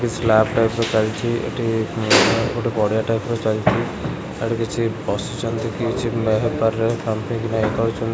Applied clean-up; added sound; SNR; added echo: none; none; none; none.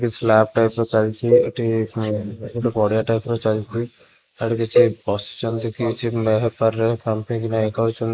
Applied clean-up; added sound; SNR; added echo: neural mask model Resemble Enhance denoiser.